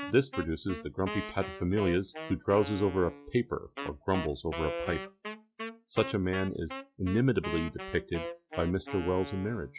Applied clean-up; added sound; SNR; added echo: classical method log-MMSE.